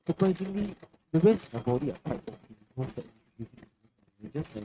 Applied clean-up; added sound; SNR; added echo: neural mask model RNNoise.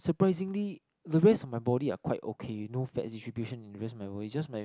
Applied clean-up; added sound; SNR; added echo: none; none; none; none.